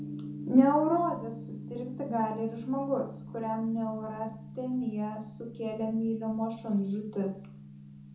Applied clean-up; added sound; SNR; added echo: none; Gong; 12 dB; reverberation time 0.6 s.